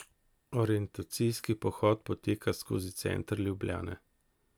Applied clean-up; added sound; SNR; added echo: none; none; none; none.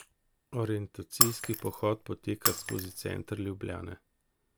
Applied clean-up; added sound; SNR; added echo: none; Shatter; -2 dB; none.